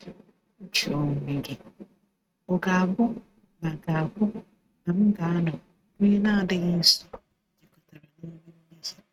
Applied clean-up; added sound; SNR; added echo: neural mask model RNNoise.